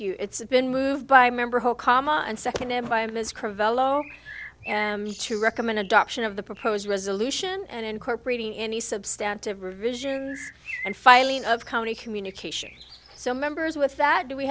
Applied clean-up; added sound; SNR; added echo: none; Bird; 17 dB; none.